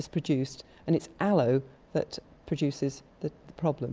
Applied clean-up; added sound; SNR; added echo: none; none; none; none.